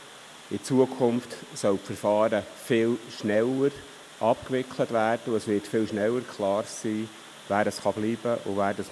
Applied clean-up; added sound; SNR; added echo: none; Water; 20 dB; none.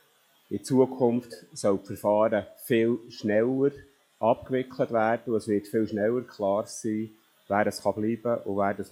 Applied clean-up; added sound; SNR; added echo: classical method log-MMSE.